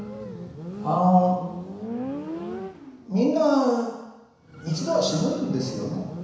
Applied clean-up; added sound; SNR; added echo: none; Motorcycle; 10 dB; reverberation time 1.0 s.